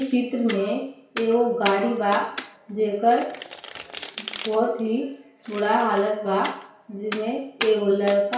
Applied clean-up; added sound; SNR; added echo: none; Domestic sounds, home sounds; 14 dB; reverberation time 0.6 s.